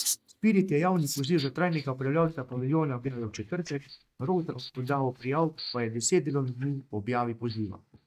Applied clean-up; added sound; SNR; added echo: neural mask model DeepFilterNet 3.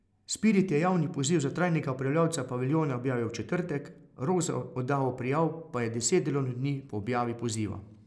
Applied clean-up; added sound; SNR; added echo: none; none; none; none.